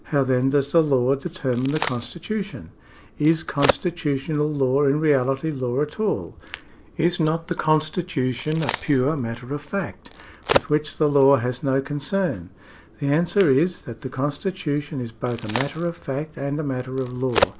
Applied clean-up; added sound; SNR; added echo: none; Crack; 9 dB; none.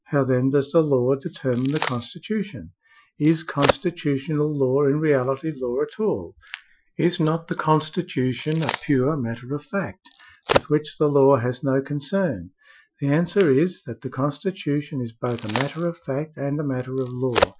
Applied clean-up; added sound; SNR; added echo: classical method Wiener filter.